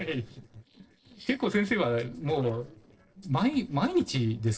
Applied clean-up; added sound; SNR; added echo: neural separator model SepFormer DNS4.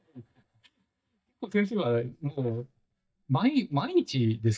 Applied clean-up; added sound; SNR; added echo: neural mask model DeepFilterNet 3.